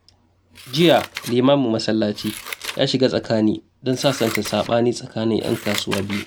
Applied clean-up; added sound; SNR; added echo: none; Scissors; 14 dB; none.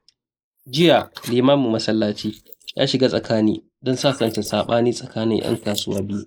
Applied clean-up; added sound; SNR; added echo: neural mask model Resemble Enhance denoiser.